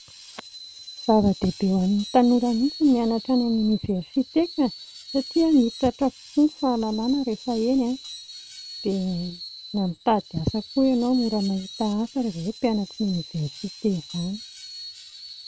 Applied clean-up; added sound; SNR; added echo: none; Screech; 17 dB; none.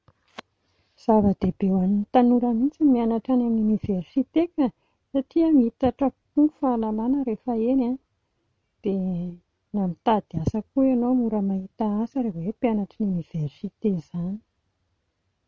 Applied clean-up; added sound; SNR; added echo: none; none; none; none.